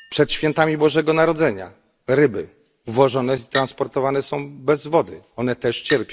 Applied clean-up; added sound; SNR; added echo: none; Chink, clink; 18 dB; none.